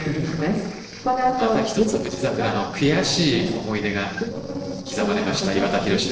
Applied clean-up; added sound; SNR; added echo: neural separator model SepFormer DNS4.